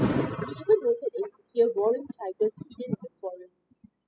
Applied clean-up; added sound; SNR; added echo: classical method spectral subtraction.